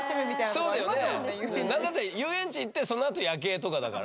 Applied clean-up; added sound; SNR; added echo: none; none; none; none.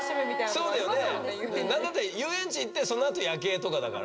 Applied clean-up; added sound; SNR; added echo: none; Wind instrument, woodwind instrument; 14 dB; reverberation time 2.3 s.